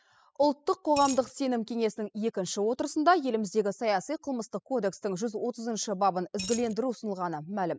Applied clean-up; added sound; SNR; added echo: classical method spectral subtraction.